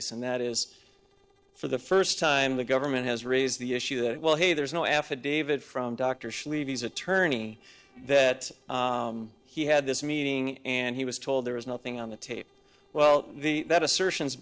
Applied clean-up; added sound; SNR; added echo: neural separator model SepFormer DNS4.